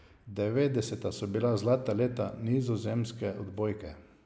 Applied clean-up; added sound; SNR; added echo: none; none; none; none.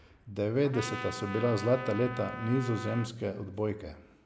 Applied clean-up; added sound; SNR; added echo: none; Trumpet; 10 dB; none.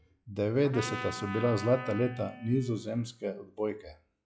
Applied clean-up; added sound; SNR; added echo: classical method log-MMSE.